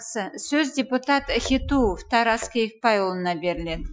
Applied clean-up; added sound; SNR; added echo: classical method Wiener filter.